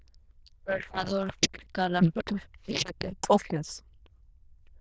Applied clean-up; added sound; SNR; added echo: neural diffusion model UNIVERSE++.